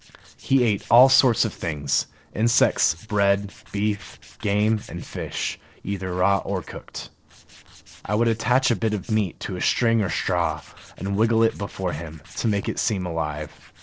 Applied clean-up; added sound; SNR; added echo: neural separator model SepFormer DNS4.